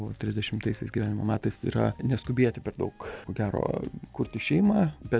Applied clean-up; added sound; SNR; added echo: none; none; none; none.